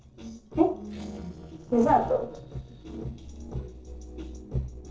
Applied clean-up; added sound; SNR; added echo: neural separator model SepFormer DNS4.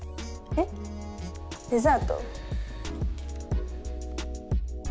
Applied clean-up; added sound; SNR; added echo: none; none; none; none.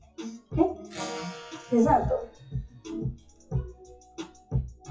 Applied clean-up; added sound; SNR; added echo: classical method WPE with log-MMSE.